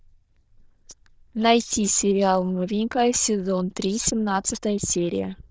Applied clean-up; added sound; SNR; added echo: neural diffusion model UNIVERSE++.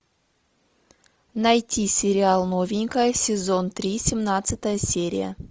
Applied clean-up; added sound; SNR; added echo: none; none; none; none.